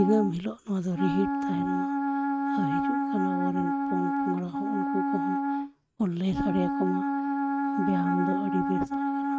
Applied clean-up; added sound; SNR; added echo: neural mask model RNNoise.